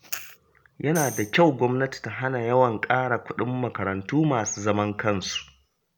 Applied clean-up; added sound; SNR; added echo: none; Tambourine; 15 dB; none.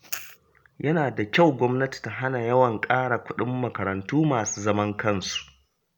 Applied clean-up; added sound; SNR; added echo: none; none; none; none.